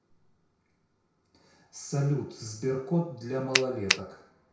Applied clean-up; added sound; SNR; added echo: none; Finger snapping; -4 dB; reverberation time 0.6 s.